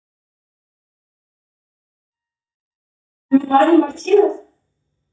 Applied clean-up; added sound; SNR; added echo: neural mask model DeepFilterNet 3.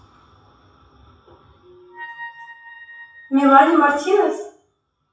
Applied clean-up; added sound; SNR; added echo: classical method WPE with log-MMSE.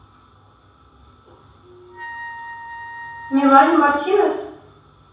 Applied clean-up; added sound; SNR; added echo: none; Wind instrument, woodwind instrument; 15 dB; reverberation time 0.7 s.